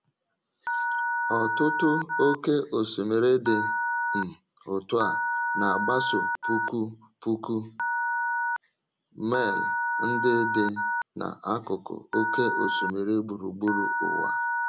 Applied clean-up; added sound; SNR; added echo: none; Telephone; 1 dB; none.